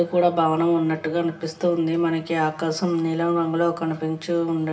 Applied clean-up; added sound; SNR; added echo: none; none; none; reverberation time 0.6 s.